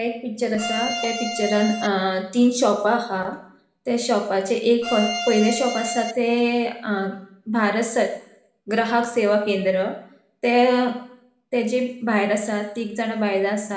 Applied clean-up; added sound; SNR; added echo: none; Bowed string instrument; 5 dB; reverberation time 0.7 s.